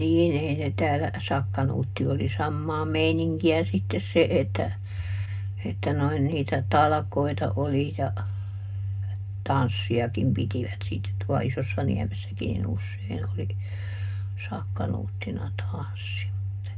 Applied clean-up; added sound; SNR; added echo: none; none; none; reverberation time 0.2 s.